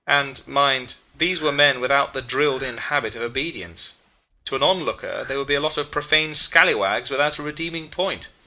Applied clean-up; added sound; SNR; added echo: none; Breathing; 16 dB; none.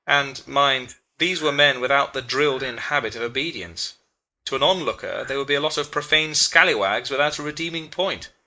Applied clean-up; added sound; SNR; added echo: neural mask model Resemble Enhance denoiser.